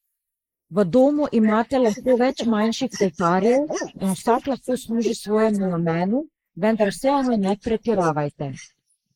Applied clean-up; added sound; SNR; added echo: neural mask model Resemble Enhance denoiser.